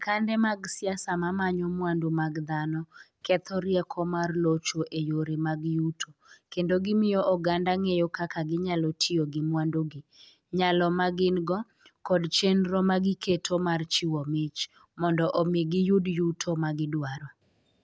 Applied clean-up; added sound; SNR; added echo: none; none; none; none.